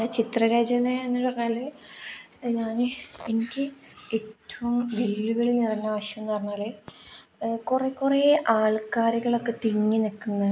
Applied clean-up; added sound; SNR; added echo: none; none; none; none.